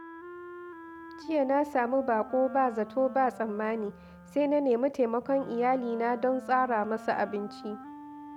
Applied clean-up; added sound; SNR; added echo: none; Wind instrument, woodwind instrument; 16 dB; none.